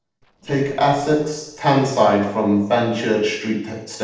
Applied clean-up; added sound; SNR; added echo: neural separator model SepFormer DNS4.